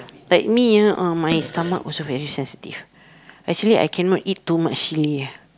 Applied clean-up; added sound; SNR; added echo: none; Fart; 14 dB; none.